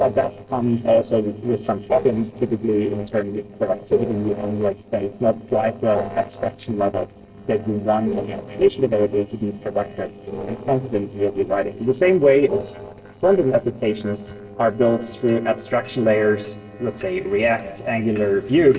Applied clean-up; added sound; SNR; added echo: neural separator model SepFormer DNS4.